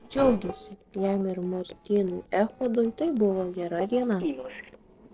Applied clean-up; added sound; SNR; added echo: neural separator model SepFormer DNS4.